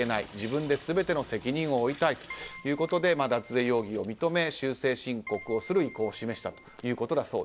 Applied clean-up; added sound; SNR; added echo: none; Keyboard (musical) + Drip / Sink (filling or washing); 18 dB; none.